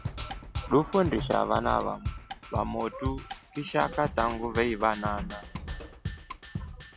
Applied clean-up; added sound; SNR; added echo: none; Percussion; 8 dB; none.